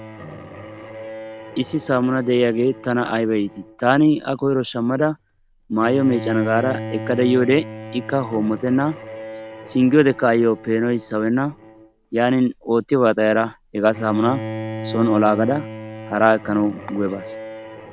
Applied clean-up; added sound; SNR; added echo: none; Bowed string instrument; 14 dB; none.